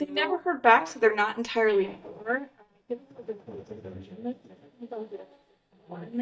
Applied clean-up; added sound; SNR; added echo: neural mask model DeepFilterNet 3.